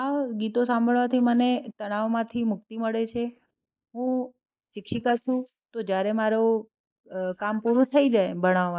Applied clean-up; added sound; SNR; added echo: neural mask model Resemble Enhance denoiser.